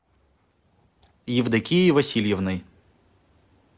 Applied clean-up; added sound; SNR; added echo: none; none; none; none.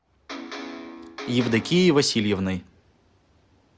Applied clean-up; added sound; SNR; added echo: none; Electric guitar; 12 dB; none.